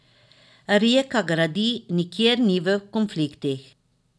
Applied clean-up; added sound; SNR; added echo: none; none; none; none.